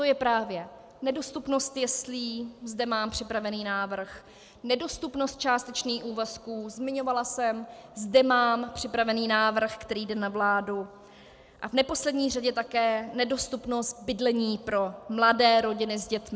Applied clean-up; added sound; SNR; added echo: none; none; none; none.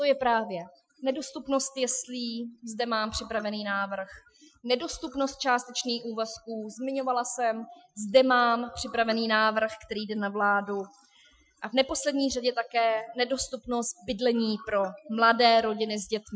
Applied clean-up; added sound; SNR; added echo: classical method Wiener filter.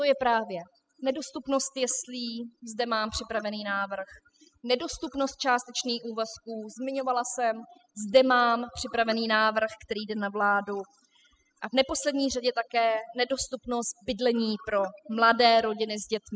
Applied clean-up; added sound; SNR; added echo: classical method spectral subtraction.